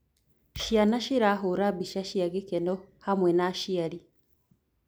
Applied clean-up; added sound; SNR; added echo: none; none; none; none.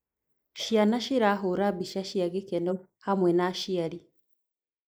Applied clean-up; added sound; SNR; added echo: neural mask model Resemble Enhance denoiser.